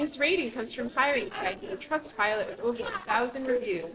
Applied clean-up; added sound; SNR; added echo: neural separator model SepFormer DNS4.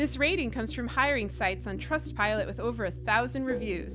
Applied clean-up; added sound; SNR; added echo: none; none; none; none.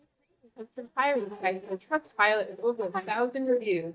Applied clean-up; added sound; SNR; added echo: neural mask model DeepFilterNet 3.